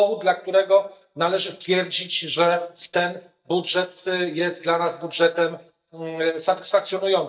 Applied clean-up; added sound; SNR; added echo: neural mask model DeepFilterNet 3.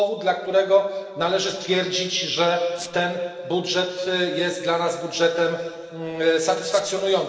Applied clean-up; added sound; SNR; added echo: none; Squeak; 16 dB; reverberation time 2.3 s.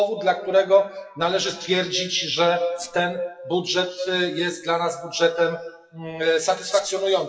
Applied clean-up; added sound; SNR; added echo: classical method WPE with log-MMSE.